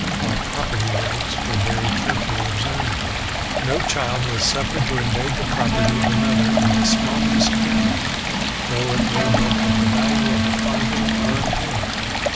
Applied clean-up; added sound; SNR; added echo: none; Electric guitar + Stream; -5 dB; none.